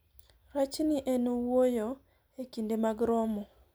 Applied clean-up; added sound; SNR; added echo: none; none; none; none.